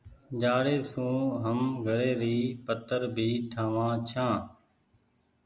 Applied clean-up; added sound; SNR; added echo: none; none; none; none.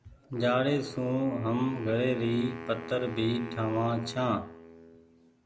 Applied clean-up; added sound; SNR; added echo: none; Wind instrument, woodwind instrument; 13 dB; none.